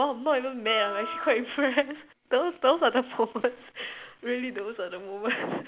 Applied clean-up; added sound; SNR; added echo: none; Wind instrument, woodwind instrument; 10 dB; none.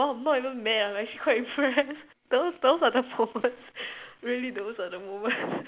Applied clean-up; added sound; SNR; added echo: none; none; none; none.